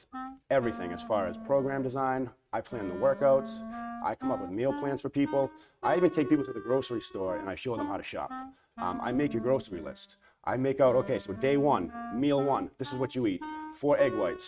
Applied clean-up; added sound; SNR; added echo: neural mask model RNNoise.